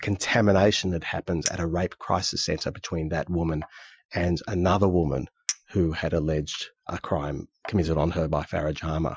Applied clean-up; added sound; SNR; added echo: classical method Wiener filter.